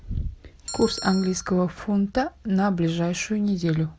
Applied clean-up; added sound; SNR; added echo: none; Bell; 16 dB; none.